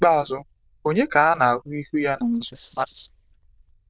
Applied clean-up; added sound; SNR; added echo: neural diffusion model UNIVERSE++.